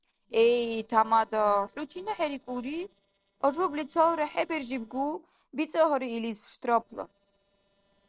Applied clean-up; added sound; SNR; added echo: neural separator model SepFormer DNS4.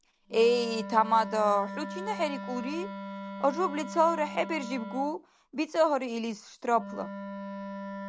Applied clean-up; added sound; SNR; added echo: none; Wind instrument, woodwind instrument; 10 dB; none.